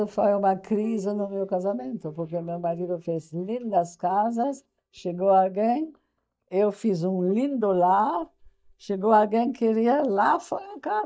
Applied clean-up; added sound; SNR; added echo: neural mask model DeepFilterNet 3.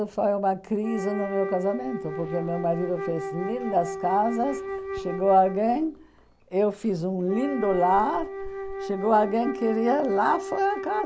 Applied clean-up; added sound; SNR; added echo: none; Wind instrument, woodwind instrument; 9 dB; none.